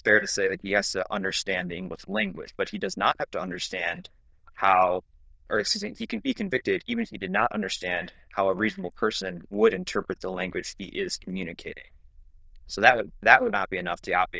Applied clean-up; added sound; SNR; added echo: neural diffusion model UNIVERSE++.